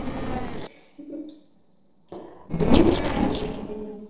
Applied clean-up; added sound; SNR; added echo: neural separator model SepFormer DNS4.